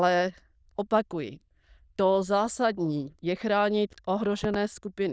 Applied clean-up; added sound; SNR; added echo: neural diffusion model UNIVERSE++.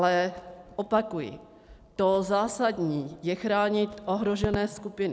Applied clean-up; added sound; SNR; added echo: none; Crackle; 15 dB; none.